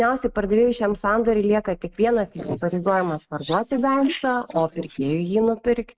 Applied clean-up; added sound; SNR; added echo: neural mask model Resemble Enhance denoiser.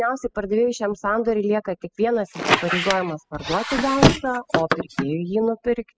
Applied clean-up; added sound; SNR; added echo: classical method spectral subtraction.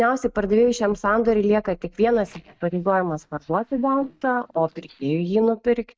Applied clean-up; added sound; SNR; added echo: neural mask model DeepFilterNet 3.